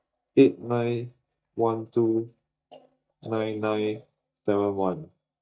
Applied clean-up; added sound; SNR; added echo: neural mask model DeepFilterNet 3.